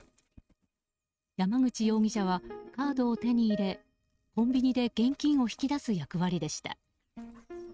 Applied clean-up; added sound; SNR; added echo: neural mask model RNNoise.